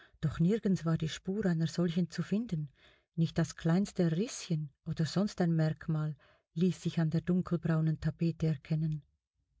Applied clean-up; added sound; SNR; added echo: none; none; none; none.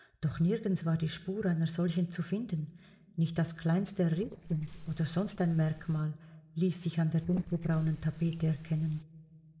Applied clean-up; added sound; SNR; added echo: neural separator model SepFormer DNS4.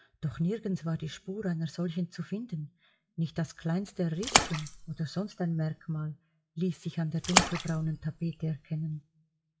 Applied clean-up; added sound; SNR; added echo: classical method WPE with log-MMSE.